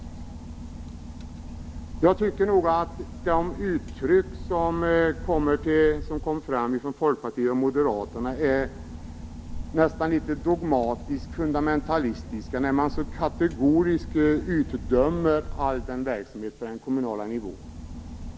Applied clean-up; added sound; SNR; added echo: none; Engine / Boat, Water vehicle; 11 dB; none.